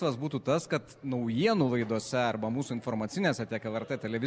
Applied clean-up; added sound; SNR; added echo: none; none; none; none.